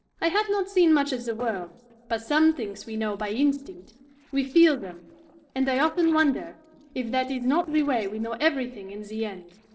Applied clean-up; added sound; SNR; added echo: neural separator model SepFormer DNS4.